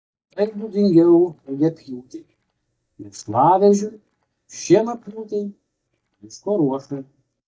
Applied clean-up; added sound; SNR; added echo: neural mask model DeepFilterNet 3.